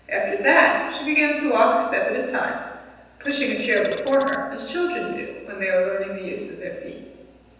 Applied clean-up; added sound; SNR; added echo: none; Tools; 19 dB; reverberation time 1.1 s.